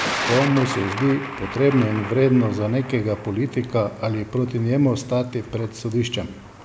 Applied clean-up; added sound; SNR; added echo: none; Thunder; 10 dB; none.